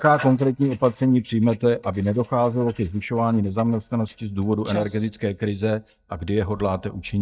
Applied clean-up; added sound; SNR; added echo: neural mask model DeepFilterNet 3.